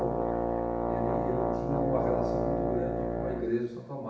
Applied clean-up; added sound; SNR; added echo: none; Brass instrument; -4 dB; reverberation time 0.9 s.